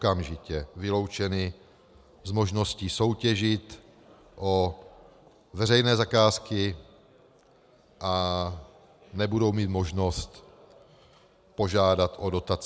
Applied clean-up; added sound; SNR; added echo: none; none; none; none.